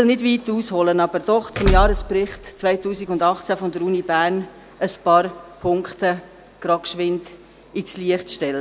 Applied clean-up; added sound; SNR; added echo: none; Door / Car; 2 dB; none.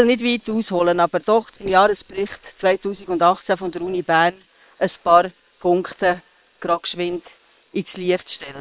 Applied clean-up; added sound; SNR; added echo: neural separator model SepFormer WHAM!.